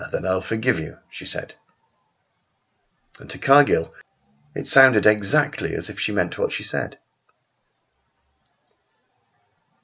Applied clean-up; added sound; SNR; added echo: none; none; none; none.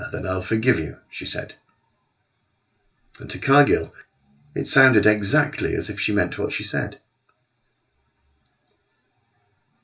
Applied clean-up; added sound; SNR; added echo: none; none; none; reverberation time 0.2 s.